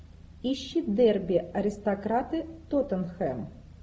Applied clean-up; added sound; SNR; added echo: none; none; none; none.